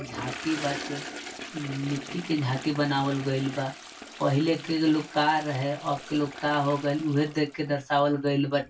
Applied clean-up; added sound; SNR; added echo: none; Toilet flush; 13 dB; reverberation time 0.1 s.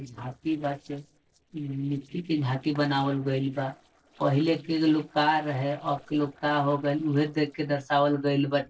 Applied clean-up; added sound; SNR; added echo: neural separator model SepFormer DNS4.